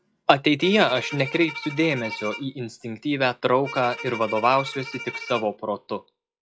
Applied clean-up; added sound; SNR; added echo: classical method log-MMSE.